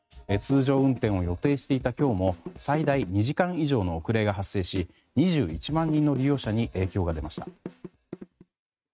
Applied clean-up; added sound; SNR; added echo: neural mask model RNNoise.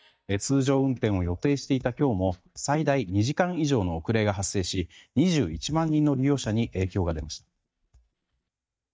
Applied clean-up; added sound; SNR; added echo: neural mask model DeepFilterNet 3.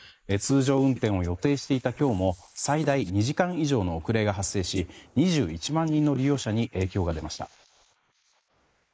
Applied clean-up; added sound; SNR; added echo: neural mask model Resemble Enhance denoiser.